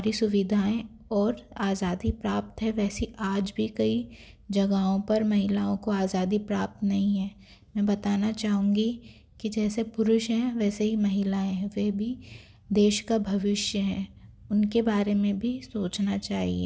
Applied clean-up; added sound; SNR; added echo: none; none; none; none.